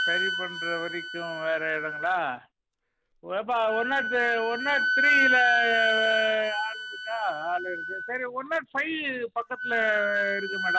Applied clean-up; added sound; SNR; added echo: none; Wind instrument, woodwind instrument; 1 dB; none.